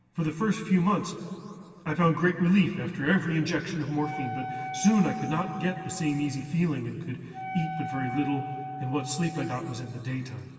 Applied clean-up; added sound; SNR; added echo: none; Wind instrument, woodwind instrument; 10 dB; reverberation time 2.4 s.